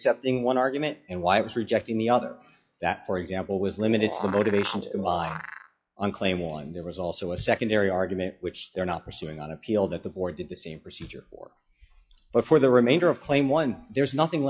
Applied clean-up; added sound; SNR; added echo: classical method log-MMSE.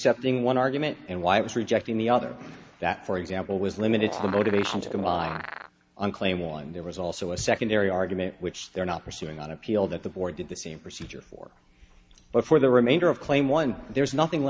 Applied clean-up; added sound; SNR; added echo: none; Animal; 8 dB; none.